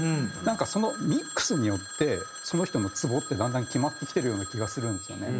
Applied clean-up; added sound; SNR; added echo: none; Telephone; 11 dB; none.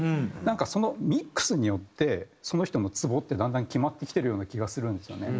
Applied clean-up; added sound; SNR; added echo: none; none; none; none.